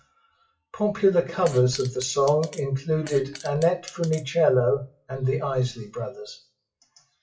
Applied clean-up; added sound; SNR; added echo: classical method WPE with log-MMSE.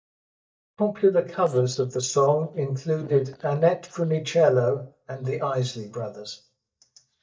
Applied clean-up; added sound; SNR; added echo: neural mask model DeepFilterNet 3.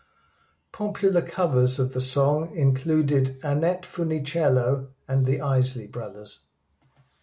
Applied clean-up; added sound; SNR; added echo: none; none; none; none.